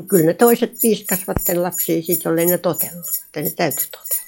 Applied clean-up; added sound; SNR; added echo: classical method log-MMSE.